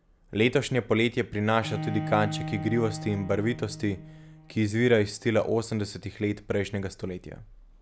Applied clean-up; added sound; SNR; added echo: none; Bowed string instrument; 12 dB; none.